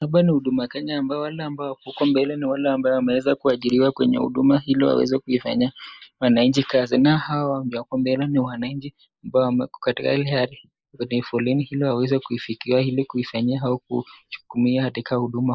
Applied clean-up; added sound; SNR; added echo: neural mask model Resemble Enhance denoiser.